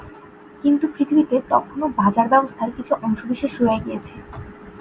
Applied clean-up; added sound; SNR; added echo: none; none; none; none.